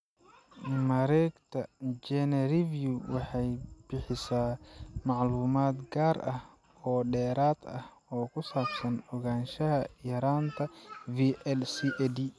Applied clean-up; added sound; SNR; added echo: none; none; none; none.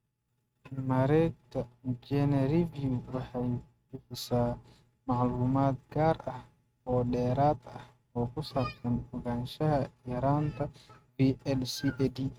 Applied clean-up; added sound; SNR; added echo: neural mask model RNNoise.